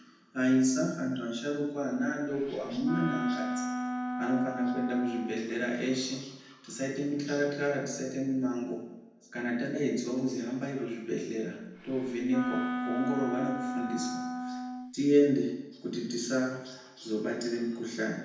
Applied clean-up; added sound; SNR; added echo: none; Wind instrument, woodwind instrument; 3 dB; reverberation time 0.9 s.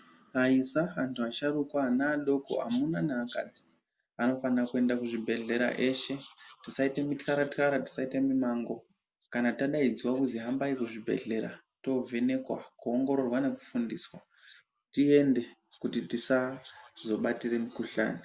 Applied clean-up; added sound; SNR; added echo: none; none; none; none.